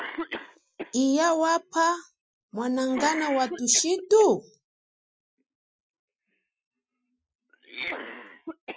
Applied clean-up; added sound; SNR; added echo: classical method Wiener filter.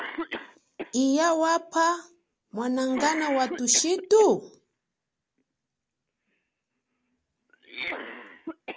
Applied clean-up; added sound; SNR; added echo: none; Cough; 13 dB; none.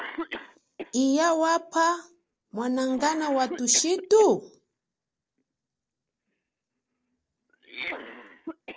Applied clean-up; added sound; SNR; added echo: neural separator model SepFormer DNS4.